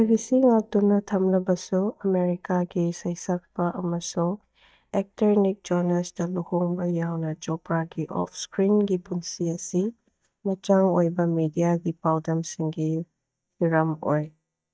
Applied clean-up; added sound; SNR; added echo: neural mask model DeepFilterNet 3.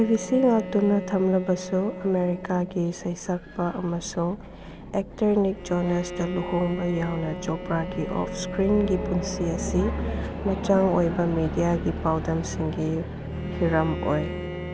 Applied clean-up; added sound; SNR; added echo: none; Bowed string instrument; 13 dB; none.